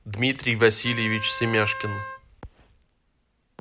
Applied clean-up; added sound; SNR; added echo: none; Wind instrument, woodwind instrument; 9 dB; none.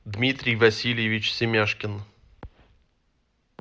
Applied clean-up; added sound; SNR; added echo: none; none; none; none.